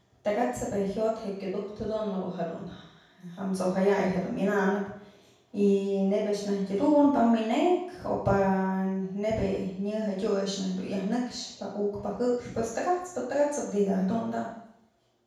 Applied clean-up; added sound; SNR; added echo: none; none; none; reverberation time 0.7 s.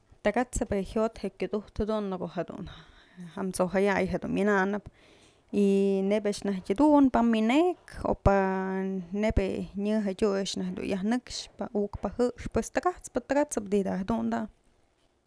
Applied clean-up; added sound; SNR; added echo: none; none; none; none.